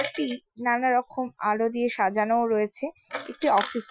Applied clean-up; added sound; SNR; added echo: classical method Wiener filter.